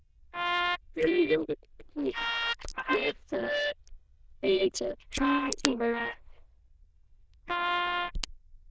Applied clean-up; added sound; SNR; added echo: neural diffusion model UNIVERSE++.